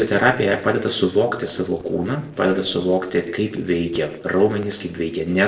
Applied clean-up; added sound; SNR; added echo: neural separator model SepFormer DNS4.